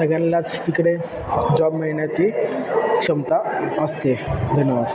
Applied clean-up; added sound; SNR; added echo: none; none; none; none.